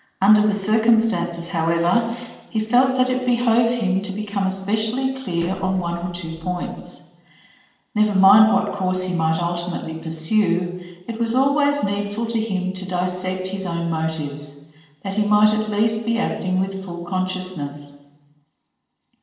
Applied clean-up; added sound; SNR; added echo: neural separator model SepFormer DNS4.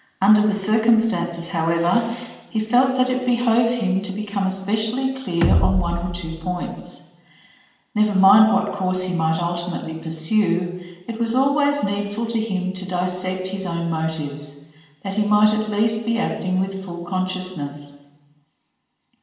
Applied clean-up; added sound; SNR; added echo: none; Bass drum; 0 dB; reverberation time 1.1 s.